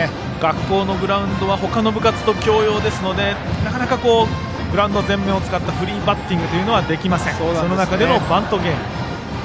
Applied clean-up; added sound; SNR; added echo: none; none; none; none.